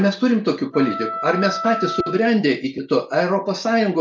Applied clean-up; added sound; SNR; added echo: none; Wind instrument, woodwind instrument; 9 dB; none.